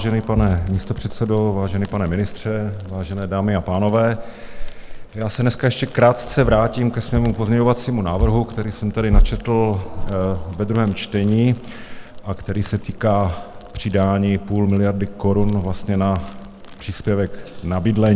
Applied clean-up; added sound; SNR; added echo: none; Crackle; 12 dB; none.